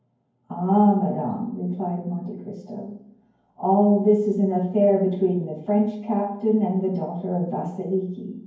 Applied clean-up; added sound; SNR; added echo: none; none; none; reverberation time 0.9 s.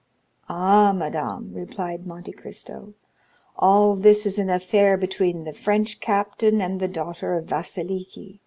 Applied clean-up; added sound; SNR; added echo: none; none; none; none.